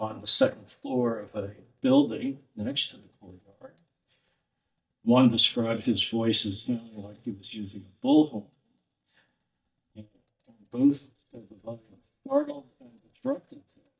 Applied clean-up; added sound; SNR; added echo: neural mask model DeepFilterNet 3.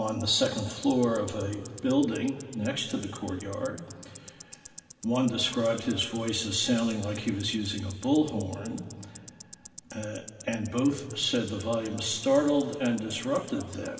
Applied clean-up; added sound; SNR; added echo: none; Tick-tock; 19 dB; reverberation time 2.2 s.